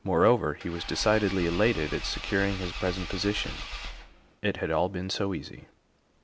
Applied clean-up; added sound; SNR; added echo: none; Engine / Car; 9 dB; none.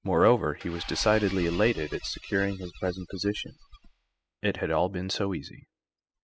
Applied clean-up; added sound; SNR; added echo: classical method spectral subtraction.